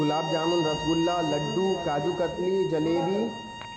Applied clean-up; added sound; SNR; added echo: none; Bowed string instrument; 10 dB; none.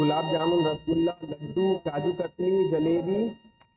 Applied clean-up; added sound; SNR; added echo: neural mask model RNNoise.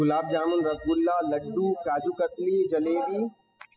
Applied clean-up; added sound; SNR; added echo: classical method spectral subtraction.